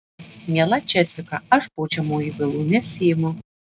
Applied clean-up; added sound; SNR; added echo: neural mask model RNNoise.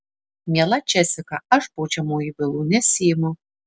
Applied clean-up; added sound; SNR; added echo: none; none; none; none.